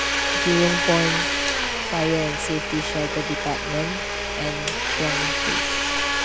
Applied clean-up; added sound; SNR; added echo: none; Domestic sounds, home sounds; -3 dB; none.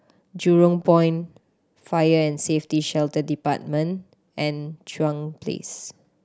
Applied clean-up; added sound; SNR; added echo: none; none; none; none.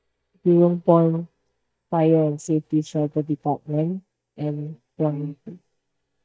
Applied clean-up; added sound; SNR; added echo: neural mask model DeepFilterNet 3.